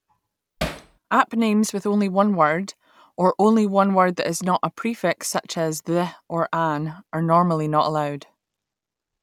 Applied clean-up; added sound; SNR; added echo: none; Hammer; 8 dB; none.